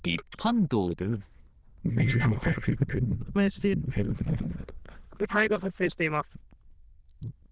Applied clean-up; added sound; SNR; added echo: neural diffusion model UNIVERSE++.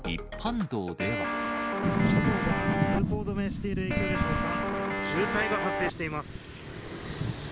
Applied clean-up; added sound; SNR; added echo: none; Guitar; 0 dB; none.